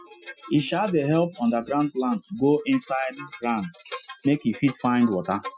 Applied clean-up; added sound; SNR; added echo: classical method Wiener filter.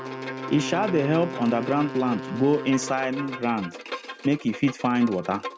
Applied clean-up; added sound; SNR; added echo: none; Bowed string instrument + Wind instrument, woodwind instrument; 10 dB; none.